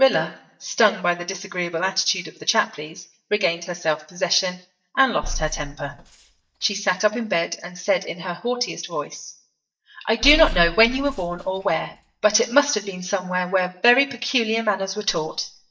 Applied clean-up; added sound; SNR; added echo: neural mask model DeepFilterNet 3.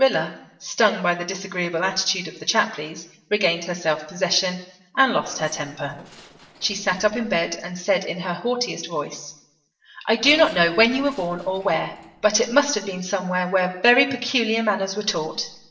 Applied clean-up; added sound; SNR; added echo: neural separator model SepFormer DNS4.